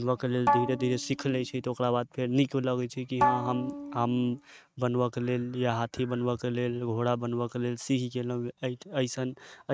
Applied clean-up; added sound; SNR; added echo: neural mask model RNNoise.